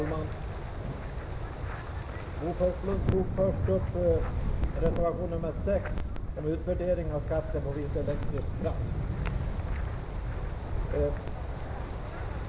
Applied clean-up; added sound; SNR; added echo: none; Wind; -2 dB; reverberation time 0.7 s.